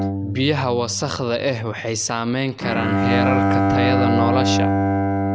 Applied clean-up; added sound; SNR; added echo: none; Bowed string instrument; -3 dB; none.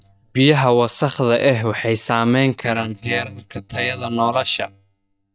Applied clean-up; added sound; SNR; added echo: neural mask model DeepFilterNet 3.